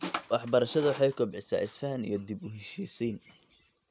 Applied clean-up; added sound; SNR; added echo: none; none; none; none.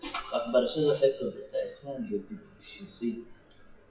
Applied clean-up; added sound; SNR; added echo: classical method WPE with log-MMSE.